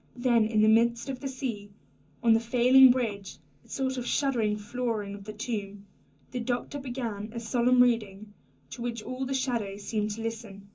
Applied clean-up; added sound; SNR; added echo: none; none; none; reverberation time 0.3 s.